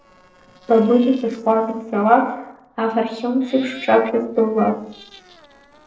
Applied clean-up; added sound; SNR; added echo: neural separator model SepFormer DNS4.